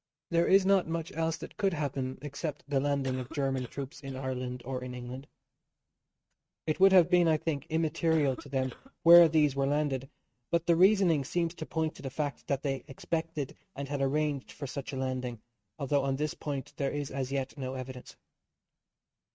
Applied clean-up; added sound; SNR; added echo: neural mask model RNNoise.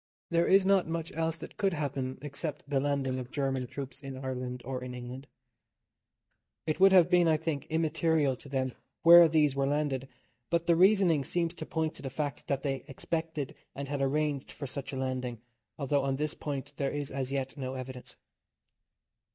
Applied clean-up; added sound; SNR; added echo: neural mask model DeepFilterNet 3.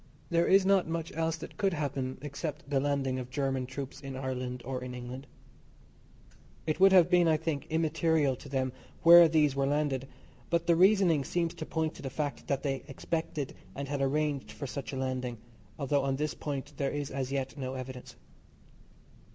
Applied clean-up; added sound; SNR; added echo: none; none; none; none.